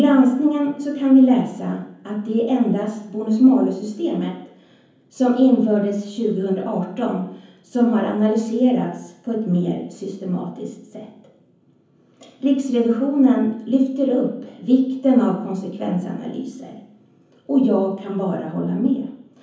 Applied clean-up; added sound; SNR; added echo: none; none; none; reverberation time 0.7 s.